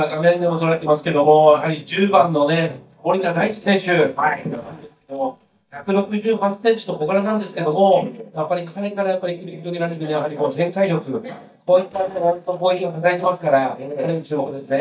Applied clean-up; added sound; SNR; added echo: neural mask model DeepFilterNet 3.